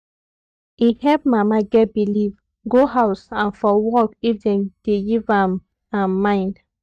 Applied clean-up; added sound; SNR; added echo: neural mask model DeepFilterNet 3.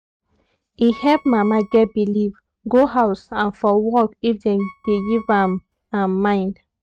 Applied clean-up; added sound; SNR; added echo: neural mask model RNNoise.